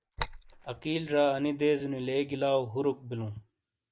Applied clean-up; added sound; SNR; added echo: neural mask model Resemble Enhance denoiser.